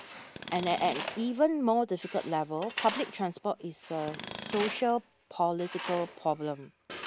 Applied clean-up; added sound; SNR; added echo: none; Tools + Tools; 10 dB; none.